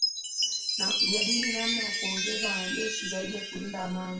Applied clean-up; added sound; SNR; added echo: none; Chime; -5 dB; reverberation time 0.3 s.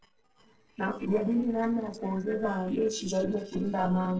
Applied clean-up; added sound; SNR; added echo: neural separator model SepFormer DNS4.